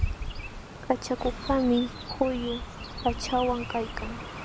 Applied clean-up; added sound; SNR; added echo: none; Chirp, tweet; 6 dB; none.